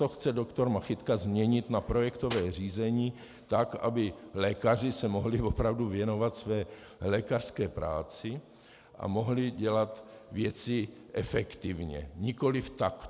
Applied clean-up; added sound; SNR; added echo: none; Cutlery, silverware; 13 dB; none.